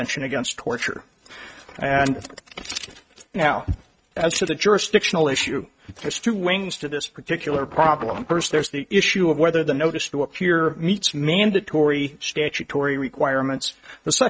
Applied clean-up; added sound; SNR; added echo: neural mask model RNNoise.